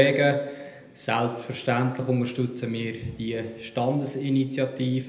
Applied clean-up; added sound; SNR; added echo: none; none; none; reverberation time 0.8 s.